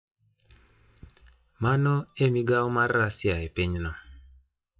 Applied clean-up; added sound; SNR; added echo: classical method WPE with log-MMSE.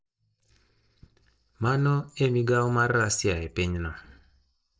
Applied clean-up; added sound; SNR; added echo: neural separator model SepFormer DNS4.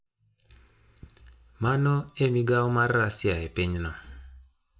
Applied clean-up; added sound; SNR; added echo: none; Bell; 16 dB; reverberation time 0.3 s.